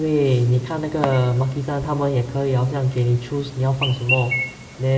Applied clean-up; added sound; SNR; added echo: none; Chirp, tweet; 11 dB; reverberation time 1.7 s.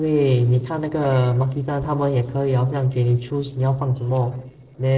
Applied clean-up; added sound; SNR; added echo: neural separator model SepFormer DNS4.